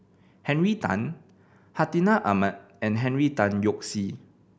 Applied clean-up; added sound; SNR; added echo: none; none; none; none.